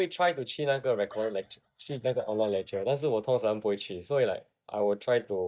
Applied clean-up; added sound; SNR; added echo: neural mask model DeepFilterNet 3.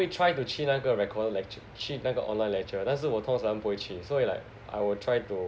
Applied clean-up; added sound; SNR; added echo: none; none; none; none.